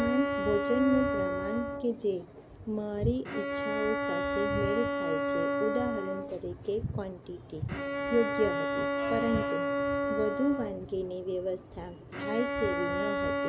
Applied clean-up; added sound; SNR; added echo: none; Bowed string instrument; 0 dB; none.